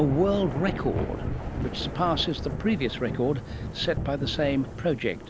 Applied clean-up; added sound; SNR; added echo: none; Thunder / Rain; 5 dB; none.